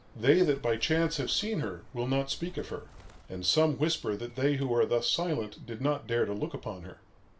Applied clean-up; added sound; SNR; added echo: none; Bird; 19 dB; none.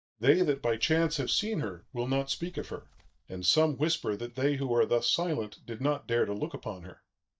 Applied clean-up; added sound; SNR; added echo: neural mask model DeepFilterNet 3.